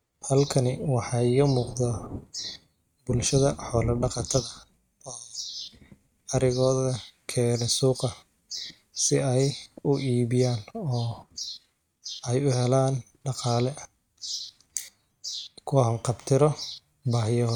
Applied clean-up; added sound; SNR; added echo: neural mask model RNNoise.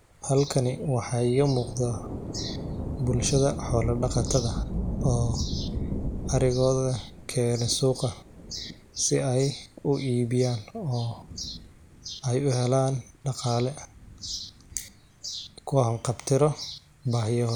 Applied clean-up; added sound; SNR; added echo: none; Thunder / Rain; 8 dB; none.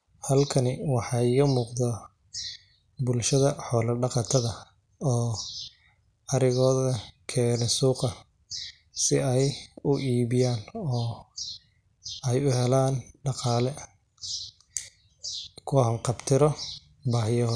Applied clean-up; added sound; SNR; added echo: none; none; none; none.